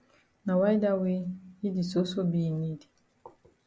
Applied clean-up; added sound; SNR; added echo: none; none; none; none.